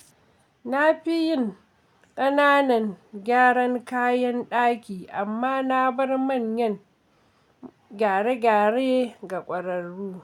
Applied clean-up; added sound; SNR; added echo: none; none; none; none.